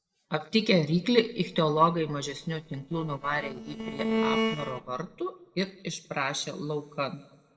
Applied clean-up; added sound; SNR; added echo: neural separator model SepFormer DNS4.